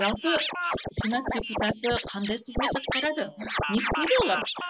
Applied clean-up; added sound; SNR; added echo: neural mask model Resemble Enhance denoiser.